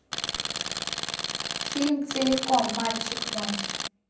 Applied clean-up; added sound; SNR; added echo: none; Tools; 1 dB; reverberation time 0.6 s.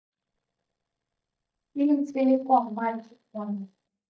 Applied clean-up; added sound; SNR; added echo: neural mask model DeepFilterNet 3.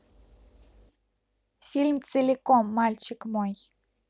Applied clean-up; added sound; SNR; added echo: none; none; none; none.